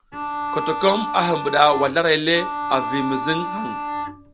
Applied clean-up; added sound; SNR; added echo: none; Bowed string instrument; 6 dB; none.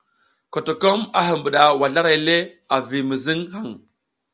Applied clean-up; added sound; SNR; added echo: none; none; none; none.